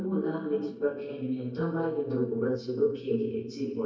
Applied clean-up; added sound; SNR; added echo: neural mask model DeepFilterNet 3.